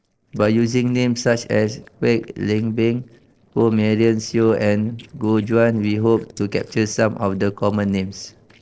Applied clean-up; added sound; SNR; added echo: neural separator model SepFormer DNS4.